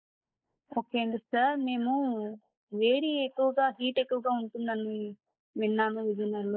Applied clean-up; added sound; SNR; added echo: neural mask model Resemble Enhance denoiser.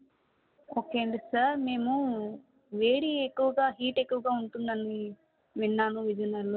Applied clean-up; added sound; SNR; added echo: none; none; none; none.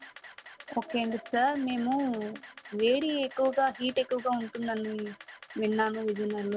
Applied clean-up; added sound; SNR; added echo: none; Camera; 18 dB; none.